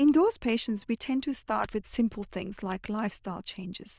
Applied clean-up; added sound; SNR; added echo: neural diffusion model UNIVERSE++.